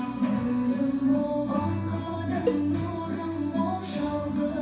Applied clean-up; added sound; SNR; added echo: none; Cowbell; 8 dB; reverberation time 0.6 s.